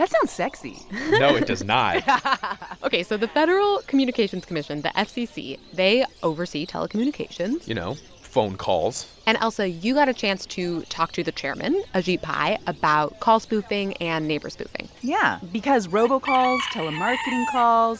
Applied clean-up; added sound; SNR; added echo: none; Bird / Chicken, rooster; 15 dB; none.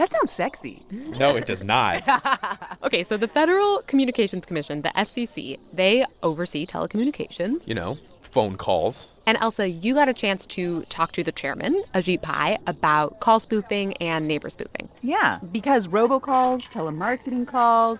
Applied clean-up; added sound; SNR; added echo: neural separator model SepFormer DNS4.